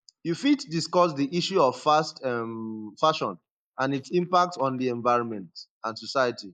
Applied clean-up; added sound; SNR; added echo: neural mask model Resemble Enhance denoiser.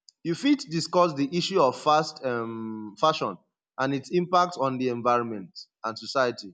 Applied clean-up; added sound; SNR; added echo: none; none; none; none.